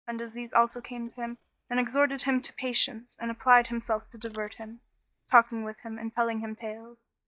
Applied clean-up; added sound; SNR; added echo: neural mask model DeepFilterNet 3.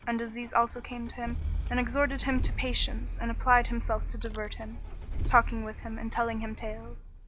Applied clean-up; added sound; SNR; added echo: none; Engine starting / Car + Rattle / Engine starting / Car; 2 dB; none.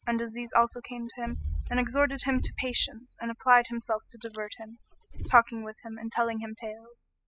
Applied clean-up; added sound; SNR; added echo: classical method spectral subtraction.